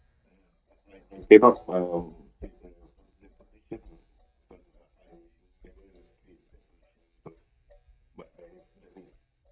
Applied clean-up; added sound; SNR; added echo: neural mask model DeepFilterNet 3.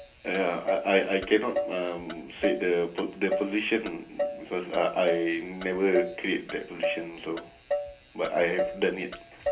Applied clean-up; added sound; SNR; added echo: none; Motor vehicle (road); 6 dB; reverberation time 0.3 s.